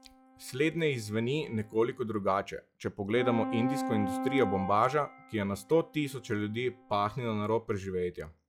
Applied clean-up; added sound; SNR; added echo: classical method log-MMSE.